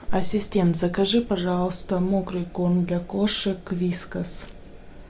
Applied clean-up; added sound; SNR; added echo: none; none; none; none.